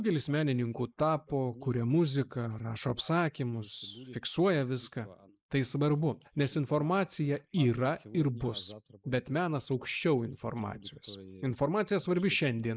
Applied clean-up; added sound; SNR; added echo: neural mask model Resemble Enhance denoiser.